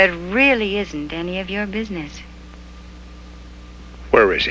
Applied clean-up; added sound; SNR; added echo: none; none; none; none.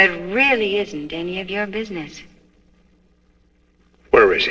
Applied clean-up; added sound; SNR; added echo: neural separator model SepFormer DNS4.